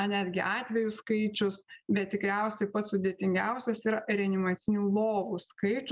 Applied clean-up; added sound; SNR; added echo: none; none; none; none.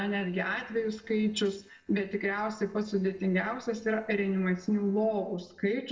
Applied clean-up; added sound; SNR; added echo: neural separator model SepFormer DNS4.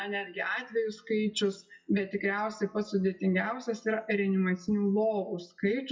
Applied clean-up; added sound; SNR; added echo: classical method WPE with log-MMSE.